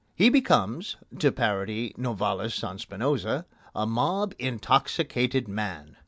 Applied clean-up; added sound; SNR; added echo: none; none; none; none.